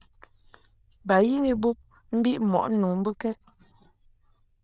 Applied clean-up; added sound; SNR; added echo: neural diffusion model UNIVERSE++.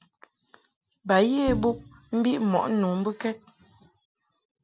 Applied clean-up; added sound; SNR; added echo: none; Bowed string instrument; 9 dB; none.